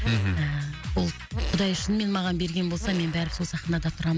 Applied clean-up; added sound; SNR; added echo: none; Fart; 16 dB; none.